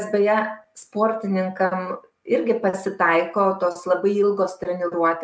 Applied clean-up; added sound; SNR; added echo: none; none; none; none.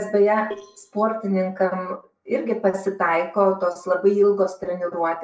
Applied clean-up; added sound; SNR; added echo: neural separator model SepFormer DNS4.